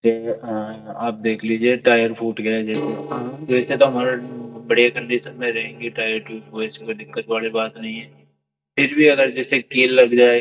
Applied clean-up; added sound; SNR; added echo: neural mask model DeepFilterNet 3.